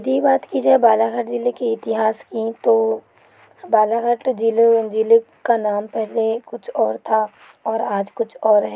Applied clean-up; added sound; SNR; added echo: none; none; none; none.